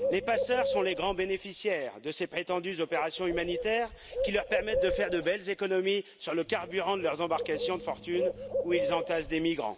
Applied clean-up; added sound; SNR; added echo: none; Bird; 4 dB; none.